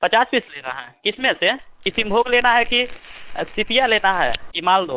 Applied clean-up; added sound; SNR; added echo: neural separator model SepFormer WHAM!.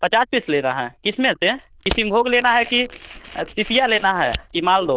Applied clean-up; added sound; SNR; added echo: neural diffusion model UNIVERSE++.